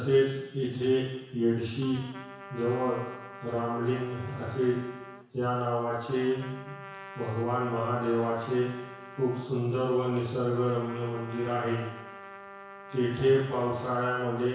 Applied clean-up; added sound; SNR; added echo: none; Trumpet; 16 dB; reverberation time 1.1 s.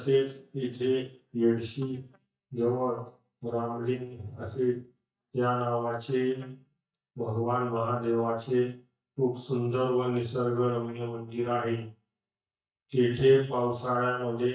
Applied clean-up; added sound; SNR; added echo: neural mask model DeepFilterNet 3.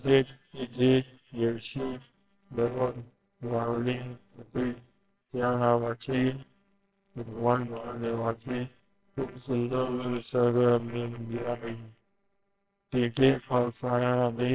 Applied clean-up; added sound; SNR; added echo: neural separator model SepFormer WHAMR!.